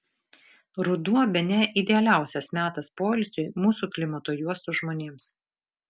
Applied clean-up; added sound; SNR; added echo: none; none; none; none.